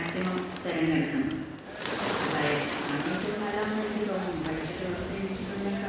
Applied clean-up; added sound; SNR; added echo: none; Bird; 5 dB; reverberation time 1.1 s.